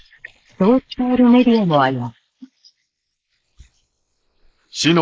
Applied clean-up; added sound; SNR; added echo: neural mask model Resemble Enhance denoiser.